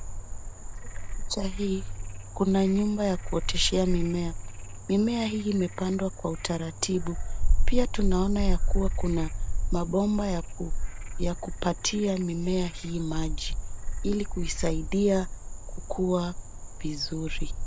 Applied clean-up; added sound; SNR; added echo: none; Frog; -1 dB; none.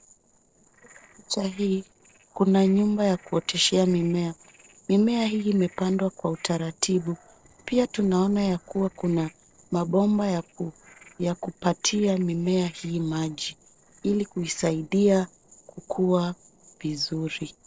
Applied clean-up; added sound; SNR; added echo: neural separator model SepFormer DNS4.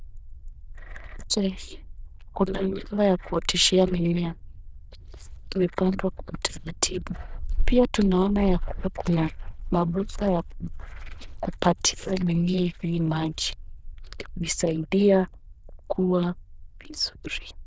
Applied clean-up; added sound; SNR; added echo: neural diffusion model UNIVERSE++.